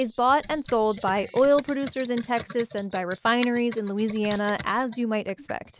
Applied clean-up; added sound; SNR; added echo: none; Computer keyboard; 14 dB; none.